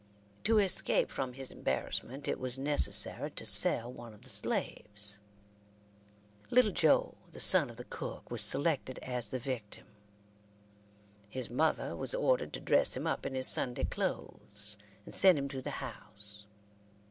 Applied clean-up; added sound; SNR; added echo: none; none; none; none.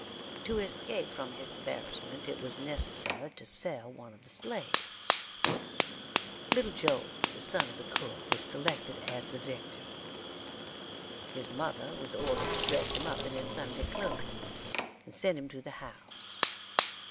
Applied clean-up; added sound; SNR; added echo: none; Sink (filling or washing) + Fire; -4 dB; none.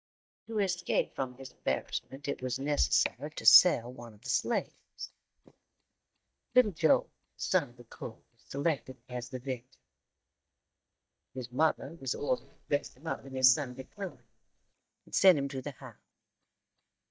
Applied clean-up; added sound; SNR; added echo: neural mask model DeepFilterNet 3.